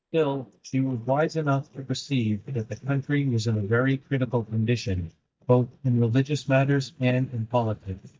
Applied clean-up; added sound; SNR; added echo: neural mask model DeepFilterNet 3.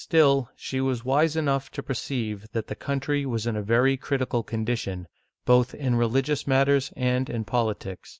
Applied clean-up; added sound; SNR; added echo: none; none; none; none.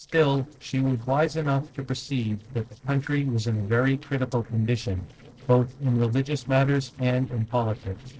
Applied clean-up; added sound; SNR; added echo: neural separator model SepFormer DNS4.